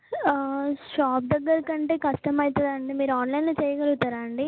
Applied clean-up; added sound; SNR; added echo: none; none; none; none.